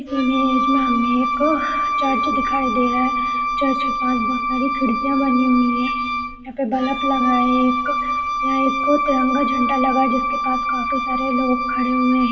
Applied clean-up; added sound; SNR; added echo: none; Wind instrument, woodwind instrument; 0 dB; reverberation time 2.0 s.